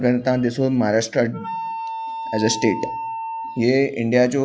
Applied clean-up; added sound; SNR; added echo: classical method log-MMSE.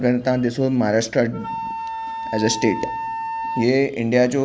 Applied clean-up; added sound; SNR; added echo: none; Wind instrument, woodwind instrument; 9 dB; none.